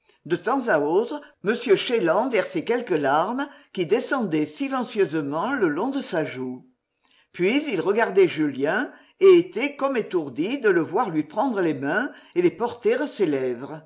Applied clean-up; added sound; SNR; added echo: none; none; none; none.